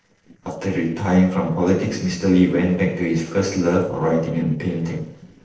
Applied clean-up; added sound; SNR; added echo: neural separator model SepFormer DNS4.